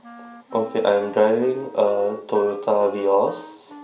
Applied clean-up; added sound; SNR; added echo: none; Wind instrument, woodwind instrument; 20 dB; reverberation time 0.5 s.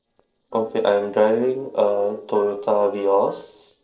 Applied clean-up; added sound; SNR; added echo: neural separator model SepFormer DNS4.